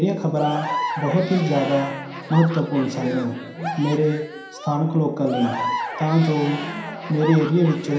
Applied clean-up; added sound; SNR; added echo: none; Crowd / Cheering; 9 dB; reverberation time 0.5 s.